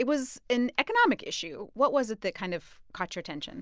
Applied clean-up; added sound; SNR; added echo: none; none; none; none.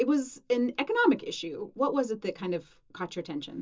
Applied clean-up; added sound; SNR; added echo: none; none; none; reverberation time 0.2 s.